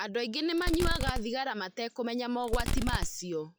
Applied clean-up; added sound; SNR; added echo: classical method log-MMSE.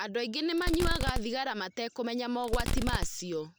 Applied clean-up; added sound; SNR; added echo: none; Fireworks; -1 dB; none.